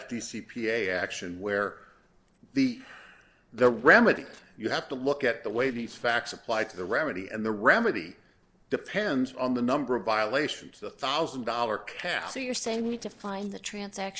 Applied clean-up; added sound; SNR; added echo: neural separator model SepFormer DNS4.